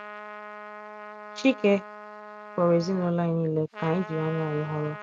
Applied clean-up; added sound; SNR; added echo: none; Trumpet; 14 dB; none.